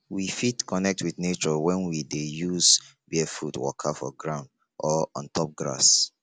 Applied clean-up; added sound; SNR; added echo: none; none; none; none.